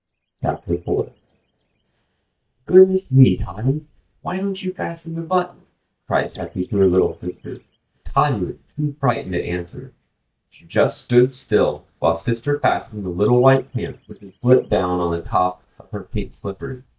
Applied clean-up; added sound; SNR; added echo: neural mask model DeepFilterNet 3.